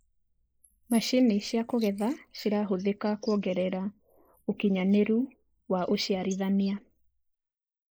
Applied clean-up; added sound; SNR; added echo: neural mask model Resemble Enhance denoiser.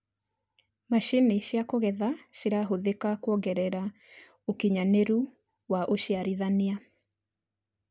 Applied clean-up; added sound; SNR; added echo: none; none; none; none.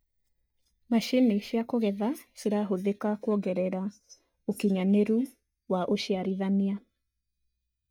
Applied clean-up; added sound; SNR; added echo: neural mask model DeepFilterNet 3.